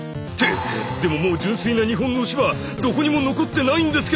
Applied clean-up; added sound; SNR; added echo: none; none; none; none.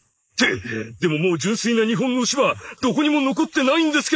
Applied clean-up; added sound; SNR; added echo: neural mask model Resemble Enhance denoiser.